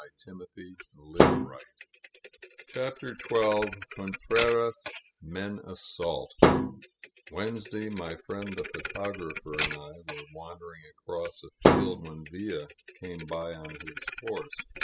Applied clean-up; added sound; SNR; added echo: classical method spectral subtraction.